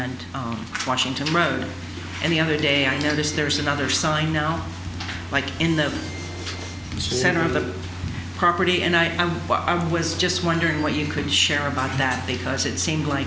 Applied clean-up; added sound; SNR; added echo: none; Harmonica + Engine / Mechanisms; 19 dB; none.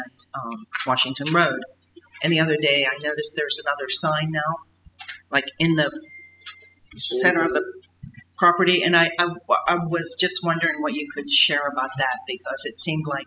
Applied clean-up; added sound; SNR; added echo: classical method spectral subtraction.